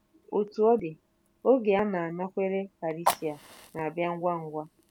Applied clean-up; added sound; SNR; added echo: none; Fire; 11 dB; none.